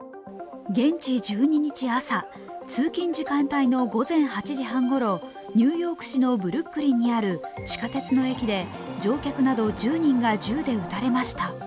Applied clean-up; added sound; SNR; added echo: none; none; none; none.